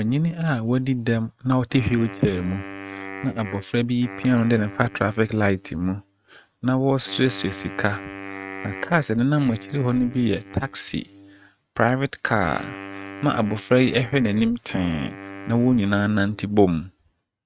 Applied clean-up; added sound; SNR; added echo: neural mask model RNNoise.